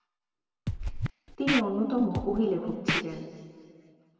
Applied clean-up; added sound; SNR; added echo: none; Scratching (performance technique); 2 dB; reverberation time 2.3 s.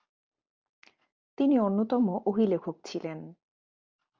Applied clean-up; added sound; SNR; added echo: none; none; none; none.